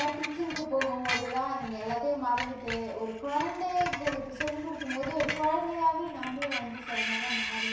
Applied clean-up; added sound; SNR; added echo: none; Screech; 5 dB; reverberation time 0.7 s.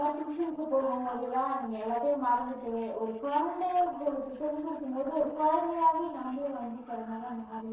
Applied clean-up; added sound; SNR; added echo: neural separator model SepFormer DNS4.